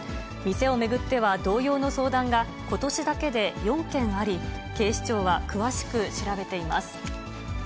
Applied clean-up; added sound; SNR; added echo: none; none; none; none.